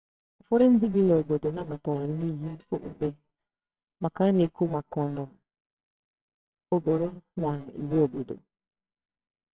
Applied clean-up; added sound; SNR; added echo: neural separator model SepFormer WHAMR!.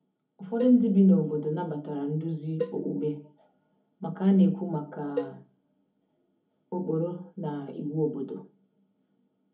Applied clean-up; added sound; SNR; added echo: none; Cowbell; 11 dB; reverberation time 0.3 s.